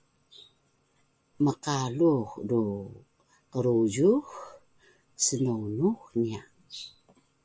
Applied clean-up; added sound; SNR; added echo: none; none; none; none.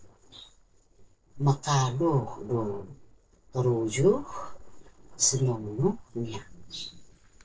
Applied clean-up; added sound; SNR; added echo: neural separator model SepFormer DNS4.